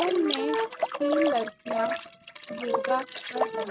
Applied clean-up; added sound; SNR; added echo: neural mask model RNNoise.